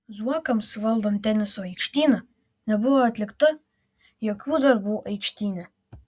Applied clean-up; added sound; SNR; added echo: none; none; none; none.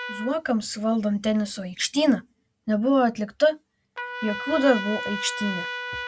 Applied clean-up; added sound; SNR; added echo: none; Trumpet; 11 dB; none.